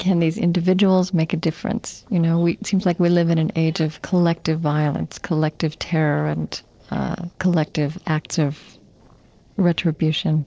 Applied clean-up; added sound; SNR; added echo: neural separator model SepFormer DNS4.